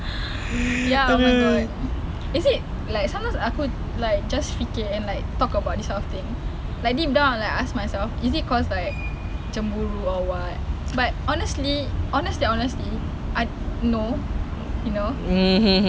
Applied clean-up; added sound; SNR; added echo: none; none; none; none.